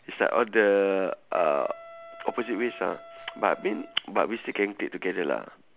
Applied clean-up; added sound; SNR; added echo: none; Wind instrument, woodwind instrument; 19 dB; none.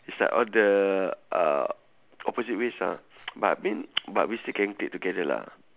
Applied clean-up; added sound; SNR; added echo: none; none; none; none.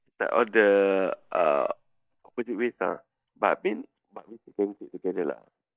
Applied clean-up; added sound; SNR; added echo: neural mask model DeepFilterNet 3.